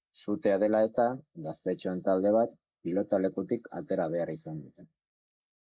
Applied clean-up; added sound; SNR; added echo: neural mask model Resemble Enhance denoiser.